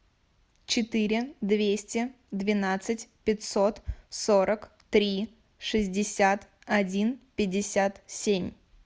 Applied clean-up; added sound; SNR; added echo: none; none; none; none.